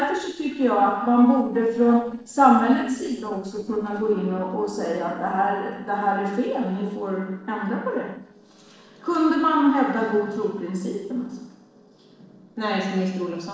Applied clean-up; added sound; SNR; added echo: neural separator model SepFormer DNS4.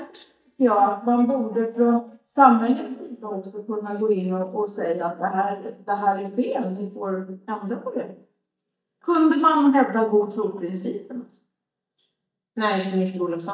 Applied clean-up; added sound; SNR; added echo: neural mask model DeepFilterNet 3.